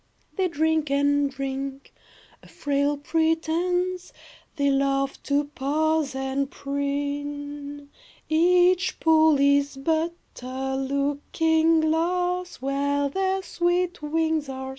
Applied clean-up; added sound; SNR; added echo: none; none; none; none.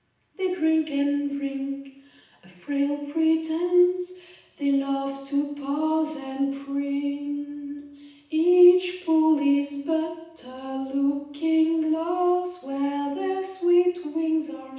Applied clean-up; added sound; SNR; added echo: none; none; none; reverberation time 0.9 s.